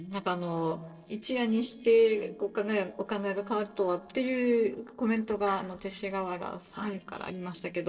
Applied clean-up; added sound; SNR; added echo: neural separator model SepFormer DNS4.